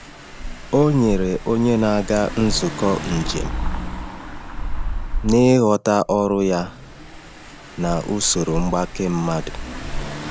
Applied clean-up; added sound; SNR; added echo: none; Engine / Car; 7 dB; none.